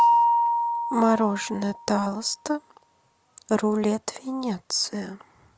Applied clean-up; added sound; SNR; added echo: none; Mallet percussion; 0 dB; none.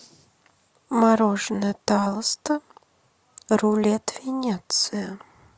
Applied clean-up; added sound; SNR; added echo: none; none; none; none.